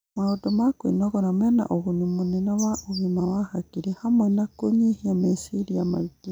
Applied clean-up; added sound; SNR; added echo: none; none; none; none.